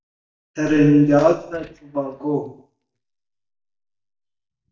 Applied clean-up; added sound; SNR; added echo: neural mask model DeepFilterNet 3.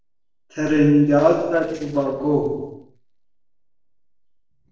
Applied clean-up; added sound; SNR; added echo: neural separator model SepFormer DNS4.